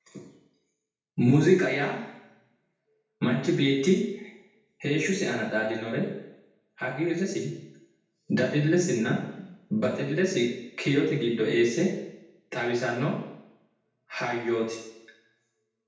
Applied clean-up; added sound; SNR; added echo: none; none; none; reverberation time 0.8 s.